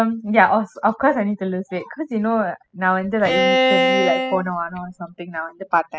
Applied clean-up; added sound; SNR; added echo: classical method spectral subtraction.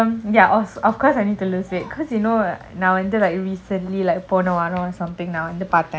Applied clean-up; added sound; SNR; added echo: none; none; none; none.